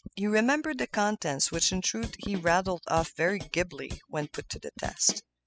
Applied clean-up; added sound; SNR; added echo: classical method spectral subtraction.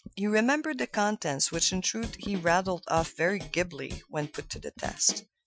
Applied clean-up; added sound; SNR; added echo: classical method Wiener filter.